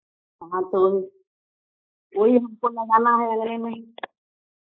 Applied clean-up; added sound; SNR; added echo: neural mask model Resemble Enhance denoiser.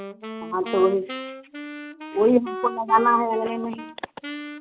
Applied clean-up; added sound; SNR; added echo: none; Wind instrument, woodwind instrument; 11 dB; none.